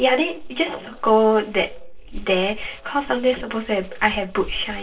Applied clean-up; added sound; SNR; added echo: neural separator model SepFormer DNS4.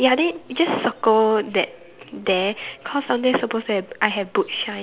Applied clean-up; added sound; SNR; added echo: none; none; none; none.